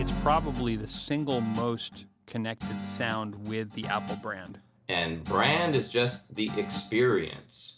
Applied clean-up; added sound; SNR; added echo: none; Guitar; 10 dB; none.